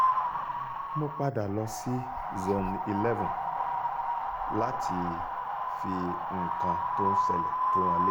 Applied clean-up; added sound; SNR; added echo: none; Wind; -4 dB; none.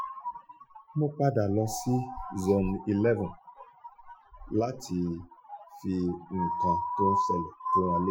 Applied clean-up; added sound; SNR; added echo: classical method Wiener filter.